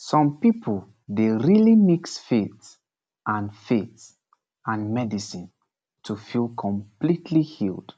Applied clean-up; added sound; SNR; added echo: none; none; none; none.